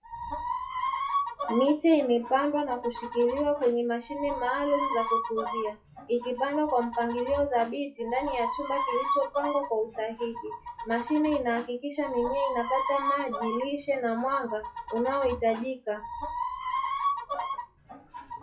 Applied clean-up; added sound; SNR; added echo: classical method WPE with log-MMSE.